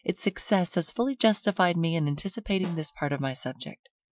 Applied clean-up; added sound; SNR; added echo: classical method Wiener filter.